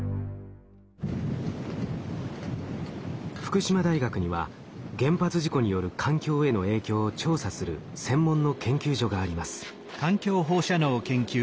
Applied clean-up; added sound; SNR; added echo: none; none; none; none.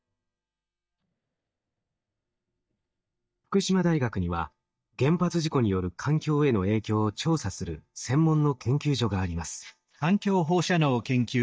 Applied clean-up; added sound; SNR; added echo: neural mask model DeepFilterNet 3.